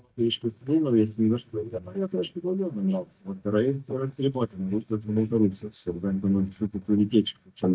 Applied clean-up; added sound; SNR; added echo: neural mask model DeepFilterNet 3.